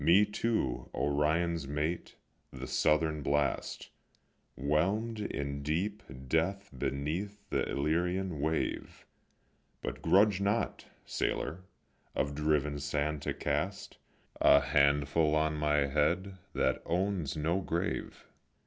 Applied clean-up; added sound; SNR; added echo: none; none; none; none.